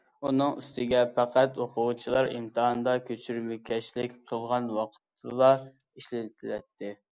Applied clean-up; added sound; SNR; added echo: neural mask model Resemble Enhance denoiser.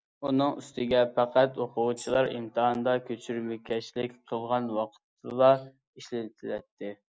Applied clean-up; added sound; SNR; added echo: neural mask model DeepFilterNet 3.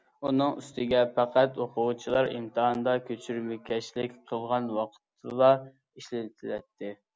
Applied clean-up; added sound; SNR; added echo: none; none; none; none.